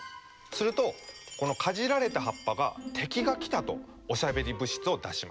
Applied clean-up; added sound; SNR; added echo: none; Chime; 19 dB; none.